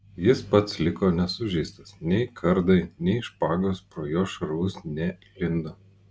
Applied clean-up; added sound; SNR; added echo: none; none; none; none.